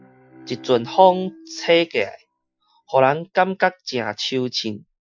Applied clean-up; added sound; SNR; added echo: classical method Wiener filter.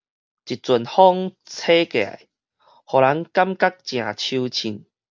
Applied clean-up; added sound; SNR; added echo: none; none; none; none.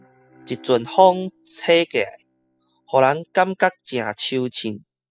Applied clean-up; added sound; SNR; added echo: classical method spectral subtraction.